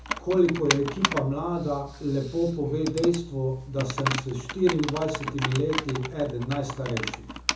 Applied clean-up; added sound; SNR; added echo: none; Computer keyboard; 6 dB; reverberation time 0.6 s.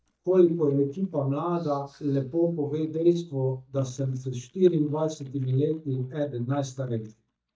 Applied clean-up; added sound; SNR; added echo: neural mask model DeepFilterNet 3.